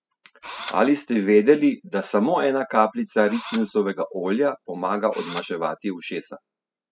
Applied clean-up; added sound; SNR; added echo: classical method spectral subtraction.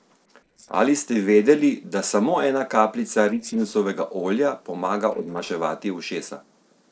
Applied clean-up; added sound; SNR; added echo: neural separator model SepFormer DNS4.